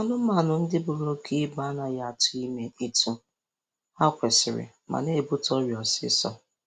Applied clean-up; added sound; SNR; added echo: none; none; none; none.